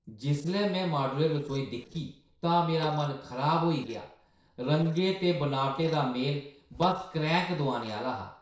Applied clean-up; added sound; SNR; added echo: neural separator model SepFormer DNS4.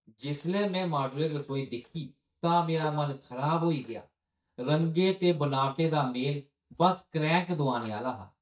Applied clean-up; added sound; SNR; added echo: neural mask model DeepFilterNet 3.